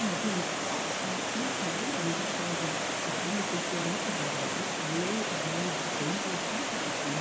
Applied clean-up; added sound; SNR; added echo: none; Water; -5 dB; reverberation time 0.7 s.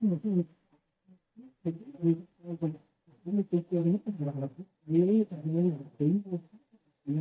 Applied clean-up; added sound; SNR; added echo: neural mask model DeepFilterNet 3.